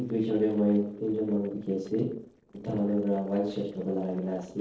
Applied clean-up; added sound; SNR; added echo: neural separator model SepFormer DNS4.